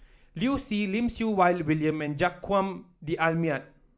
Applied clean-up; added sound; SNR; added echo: none; none; none; none.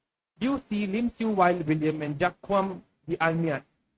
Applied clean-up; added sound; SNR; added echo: neural mask model RNNoise.